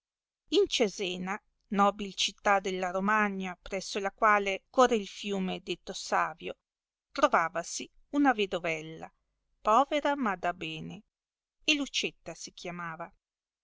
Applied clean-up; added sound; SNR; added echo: none; none; none; none.